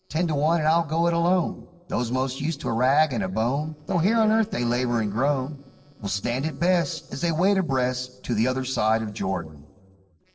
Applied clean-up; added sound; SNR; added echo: neural separator model SepFormer DNS4.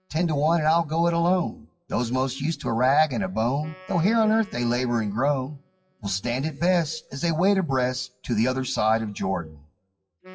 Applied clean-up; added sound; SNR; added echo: classical method WPE with log-MMSE.